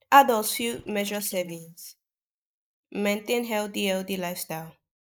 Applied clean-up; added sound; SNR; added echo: neural mask model Resemble Enhance denoiser.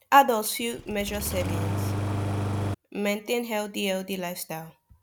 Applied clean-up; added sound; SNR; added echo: none; Engine starting; 2 dB; none.